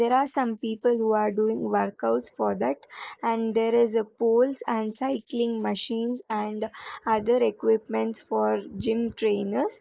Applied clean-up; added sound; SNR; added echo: neural mask model Resemble Enhance denoiser.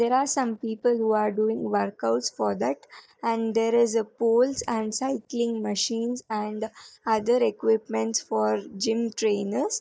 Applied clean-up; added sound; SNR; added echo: neural mask model DeepFilterNet 3.